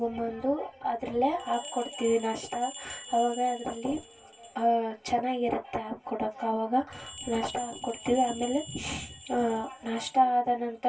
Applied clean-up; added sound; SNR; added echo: none; Bell; 15 dB; reverberation time 0.1 s.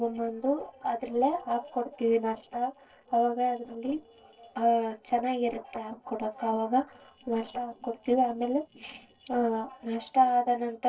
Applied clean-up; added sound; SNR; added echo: neural separator model SepFormer DNS4.